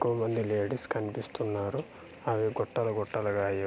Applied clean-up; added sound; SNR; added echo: none; none; none; none.